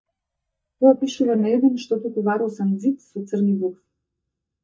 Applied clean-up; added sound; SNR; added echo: neural mask model DeepFilterNet 3.